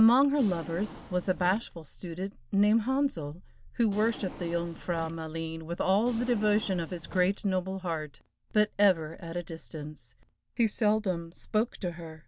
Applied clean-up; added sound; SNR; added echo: none; Drawer open or close; 17 dB; none.